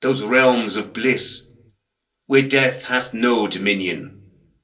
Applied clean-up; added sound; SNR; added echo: none; none; none; reverberation time 0.3 s.